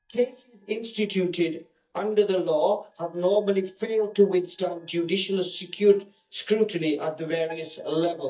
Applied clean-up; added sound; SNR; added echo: neural mask model DeepFilterNet 3.